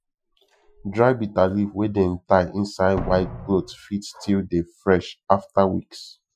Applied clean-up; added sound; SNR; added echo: classical method Wiener filter.